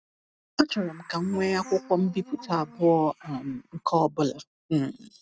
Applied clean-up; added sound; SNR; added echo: neural mask model RNNoise.